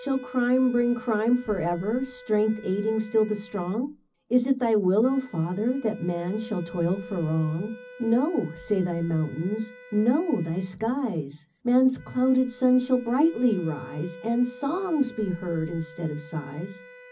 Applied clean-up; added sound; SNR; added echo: none; Wind instrument, woodwind instrument; 20 dB; reverberation time 0.4 s.